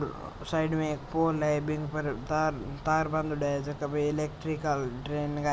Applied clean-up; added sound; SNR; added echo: none; none; none; none.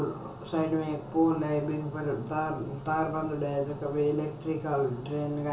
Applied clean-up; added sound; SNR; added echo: none; none; none; reverberation time 0.8 s.